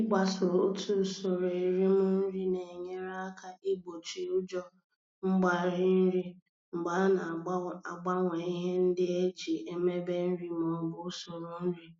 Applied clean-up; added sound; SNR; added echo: none; none; none; none.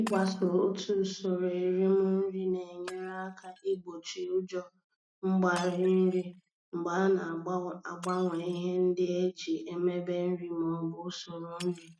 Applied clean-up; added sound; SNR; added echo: neural mask model RNNoise.